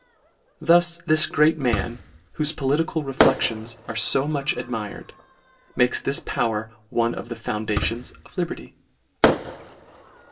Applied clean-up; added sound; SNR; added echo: none; Fireworks; 5 dB; reverberation time 0.2 s.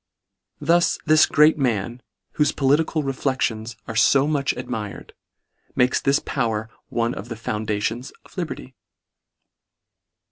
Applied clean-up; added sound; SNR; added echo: none; none; none; none.